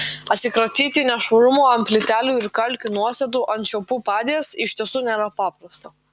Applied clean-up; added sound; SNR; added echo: none; none; none; none.